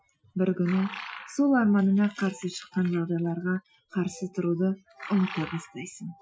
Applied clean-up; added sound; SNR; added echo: classical method Wiener filter.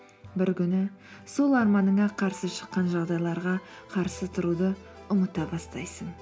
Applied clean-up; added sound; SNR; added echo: none; none; none; none.